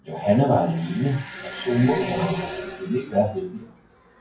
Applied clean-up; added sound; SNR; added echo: classical method WPE with log-MMSE.